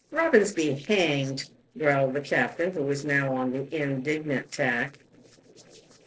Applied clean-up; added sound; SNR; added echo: neural separator model SepFormer DNS4.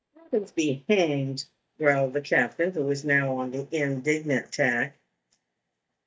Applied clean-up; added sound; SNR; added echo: neural mask model DeepFilterNet 3.